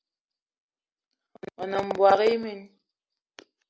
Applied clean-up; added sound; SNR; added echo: none; none; none; none.